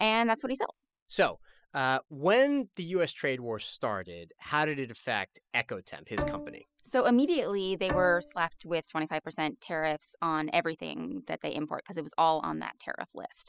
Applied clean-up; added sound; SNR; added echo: classical method spectral subtraction.